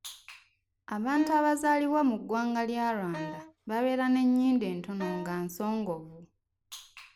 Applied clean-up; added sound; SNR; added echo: none; Wind instrument, woodwind instrument; 15 dB; none.